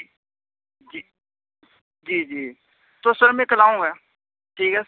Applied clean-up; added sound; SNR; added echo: none; none; none; none.